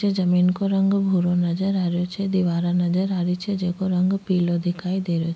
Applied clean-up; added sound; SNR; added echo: none; none; none; none.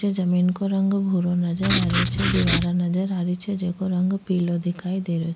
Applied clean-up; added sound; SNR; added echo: none; Writing; -3 dB; none.